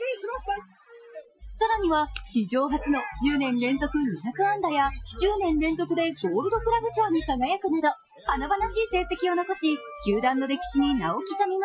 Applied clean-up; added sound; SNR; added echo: classical method Wiener filter.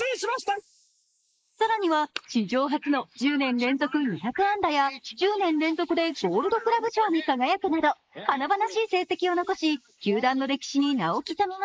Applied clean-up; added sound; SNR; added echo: neural mask model Resemble Enhance denoiser.